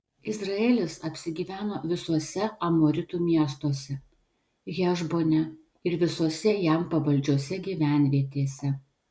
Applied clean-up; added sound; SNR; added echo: none; none; none; none.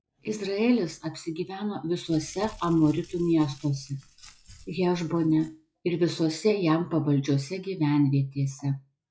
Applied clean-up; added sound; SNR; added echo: classical method log-MMSE.